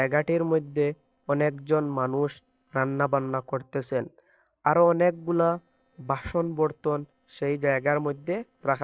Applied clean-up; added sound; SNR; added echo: neural separator model SepFormer DNS4.